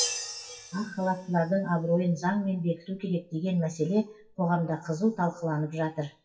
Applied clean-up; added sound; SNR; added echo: classical method WPE with log-MMSE.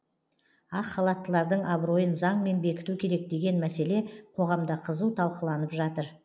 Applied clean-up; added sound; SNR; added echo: none; none; none; none.